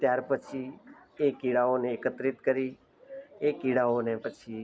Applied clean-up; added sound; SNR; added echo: none; none; none; none.